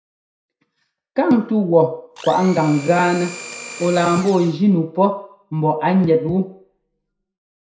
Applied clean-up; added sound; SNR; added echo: none; Domestic sounds, home sounds; 15 dB; reverberation time 0.5 s.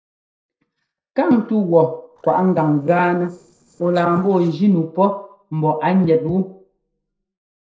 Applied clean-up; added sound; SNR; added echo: neural separator model SepFormer DNS4.